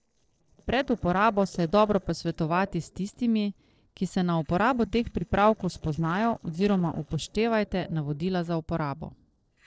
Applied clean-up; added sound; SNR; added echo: neural separator model SepFormer DNS4.